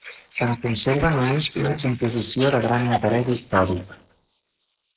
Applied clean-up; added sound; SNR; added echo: neural mask model Resemble Enhance denoiser.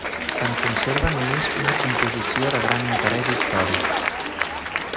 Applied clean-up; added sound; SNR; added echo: none; Applause; -3 dB; none.